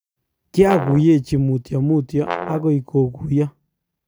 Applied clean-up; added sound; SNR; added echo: none; Brass instrument; 11 dB; none.